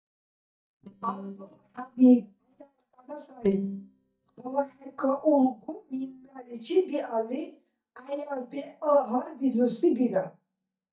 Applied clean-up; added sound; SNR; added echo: neural mask model DeepFilterNet 3.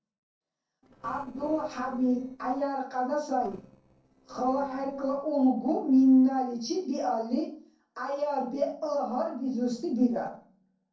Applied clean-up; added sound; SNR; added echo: neural separator model SepFormer DNS4.